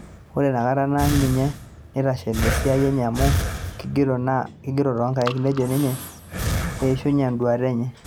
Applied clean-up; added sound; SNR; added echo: none; Breathing; 6 dB; none.